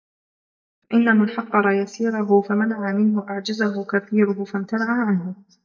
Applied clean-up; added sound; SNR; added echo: neural mask model DeepFilterNet 3.